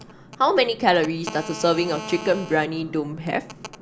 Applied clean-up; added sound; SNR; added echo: none; Telephone; 16 dB; none.